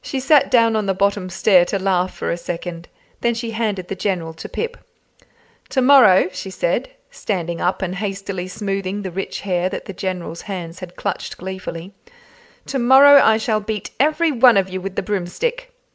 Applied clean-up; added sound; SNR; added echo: none; none; none; none.